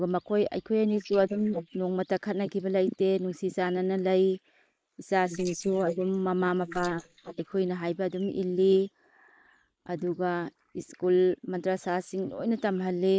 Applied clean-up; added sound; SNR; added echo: neural mask model Resemble Enhance denoiser.